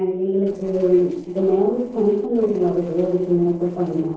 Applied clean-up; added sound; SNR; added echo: neural separator model SepFormer DNS4.